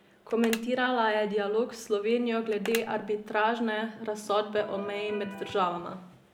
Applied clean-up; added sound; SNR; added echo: none; Electric guitar + Telephone; 14 dB; none.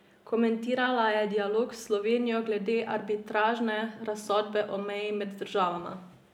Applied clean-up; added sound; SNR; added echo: none; none; none; none.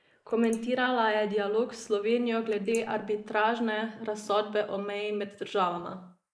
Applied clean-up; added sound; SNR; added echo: neural mask model Resemble Enhance denoiser.